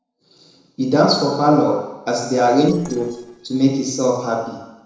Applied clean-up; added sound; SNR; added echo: neural separator model SepFormer DNS4.